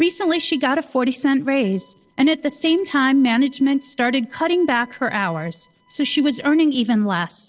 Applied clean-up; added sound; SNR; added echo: neural separator model SepFormer DNS4.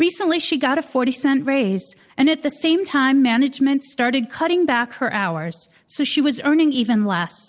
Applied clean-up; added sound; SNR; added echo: none; none; none; none.